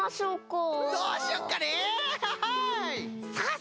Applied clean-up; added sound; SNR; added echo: none; none; none; none.